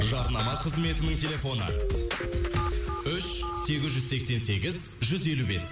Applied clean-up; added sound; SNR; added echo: none; none; none; none.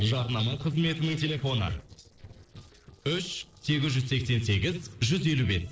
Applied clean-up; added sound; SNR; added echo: neural separator model SepFormer DNS4.